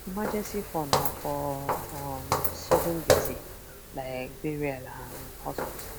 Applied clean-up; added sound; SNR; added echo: none; Walk, footsteps; -3 dB; none.